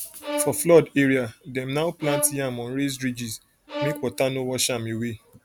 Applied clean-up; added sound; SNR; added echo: none; Bowed string instrument; 11 dB; none.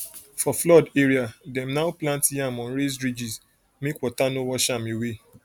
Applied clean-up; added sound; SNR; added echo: none; none; none; none.